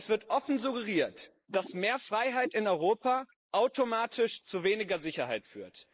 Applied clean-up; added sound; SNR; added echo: neural mask model Resemble Enhance denoiser.